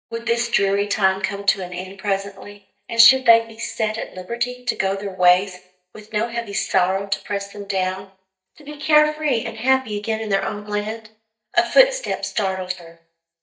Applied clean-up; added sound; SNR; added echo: neural mask model DeepFilterNet 3.